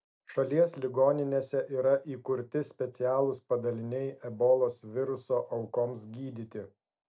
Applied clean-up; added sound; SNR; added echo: none; none; none; none.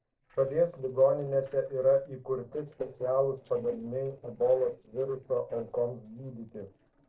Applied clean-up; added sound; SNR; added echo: neural separator model SepFormer DNS4.